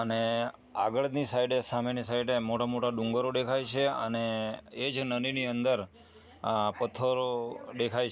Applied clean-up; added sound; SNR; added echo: none; none; none; none.